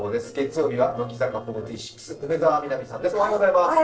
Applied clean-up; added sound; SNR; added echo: neural separator model SepFormer DNS4.